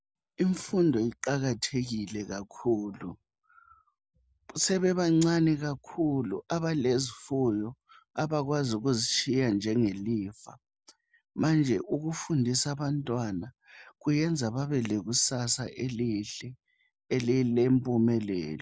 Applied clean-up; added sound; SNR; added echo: none; none; none; none.